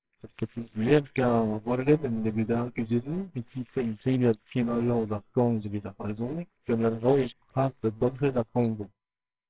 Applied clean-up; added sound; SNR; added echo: neural separator model SepFormer WHAMR!.